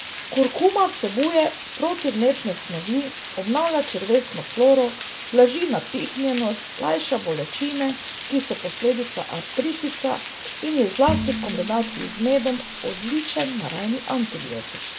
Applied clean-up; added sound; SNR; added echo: none; Bowed string instrument + Water; 10 dB; none.